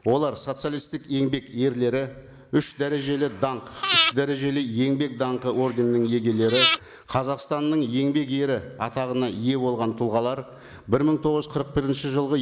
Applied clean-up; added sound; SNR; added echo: neural mask model Resemble Enhance denoiser.